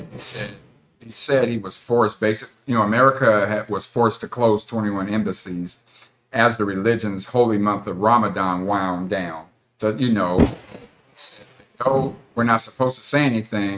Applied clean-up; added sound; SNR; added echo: neural mask model RNNoise.